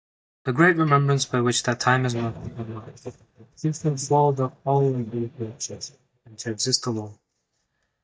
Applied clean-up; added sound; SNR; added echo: neural mask model DeepFilterNet 3.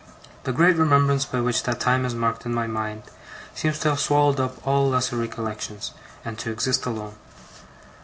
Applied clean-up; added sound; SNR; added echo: none; none; none; none.